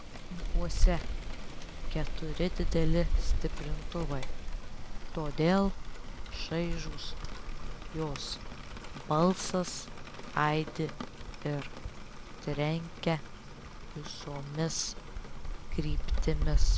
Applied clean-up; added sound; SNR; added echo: none; Rain; -3 dB; none.